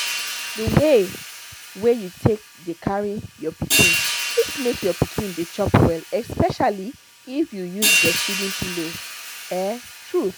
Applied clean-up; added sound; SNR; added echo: none; Hi-hat; 3 dB; none.